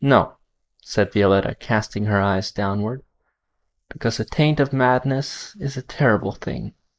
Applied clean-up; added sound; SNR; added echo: neural mask model Resemble Enhance denoiser.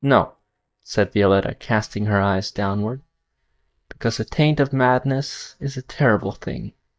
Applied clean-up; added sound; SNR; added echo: neural mask model DeepFilterNet 3.